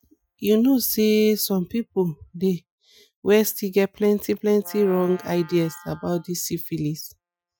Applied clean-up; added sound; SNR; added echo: classical method Wiener filter.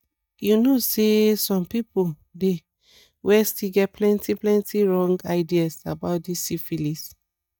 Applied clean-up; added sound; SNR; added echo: neural mask model DeepFilterNet 3.